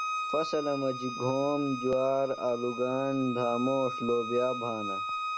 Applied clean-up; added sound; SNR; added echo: none; Bowed string instrument; 6 dB; none.